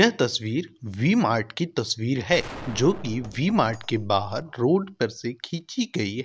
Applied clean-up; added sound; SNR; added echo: none; Gunshot, gunfire; 15 dB; none.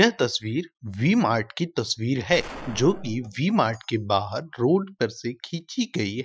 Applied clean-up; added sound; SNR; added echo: classical method Wiener filter.